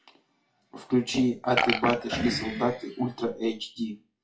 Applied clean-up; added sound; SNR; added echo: classical method WPE with log-MMSE.